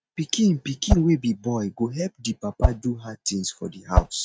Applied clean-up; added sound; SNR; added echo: neural mask model RNNoise.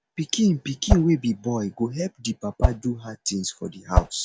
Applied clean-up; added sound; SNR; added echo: none; Whoosh, swoosh, swish; -4 dB; none.